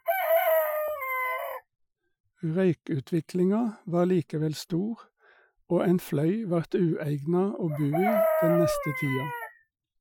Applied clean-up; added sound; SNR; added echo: classical method Wiener filter.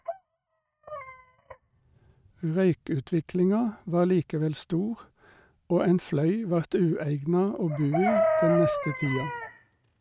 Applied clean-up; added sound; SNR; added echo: neural mask model RNNoise.